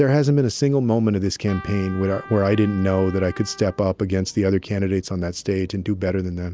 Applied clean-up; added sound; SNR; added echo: none; Trumpet; 19 dB; none.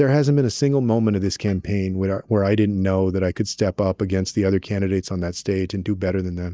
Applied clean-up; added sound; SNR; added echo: neural mask model DeepFilterNet 3.